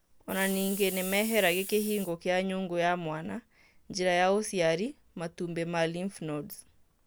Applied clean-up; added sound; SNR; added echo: none; Hiss; 9 dB; none.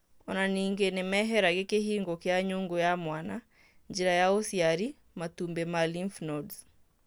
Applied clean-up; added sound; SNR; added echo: none; none; none; none.